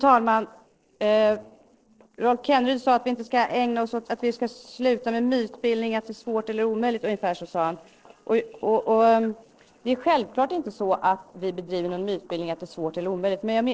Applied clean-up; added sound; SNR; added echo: neural separator model SepFormer DNS4.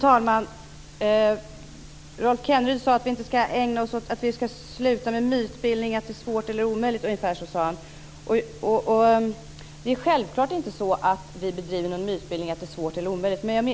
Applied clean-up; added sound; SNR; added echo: none; none; none; none.